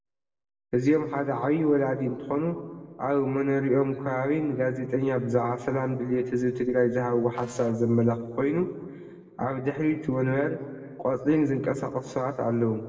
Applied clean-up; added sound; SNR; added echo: neural separator model SepFormer DNS4.